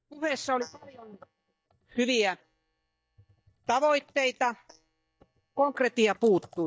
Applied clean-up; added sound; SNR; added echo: neural mask model DeepFilterNet 3.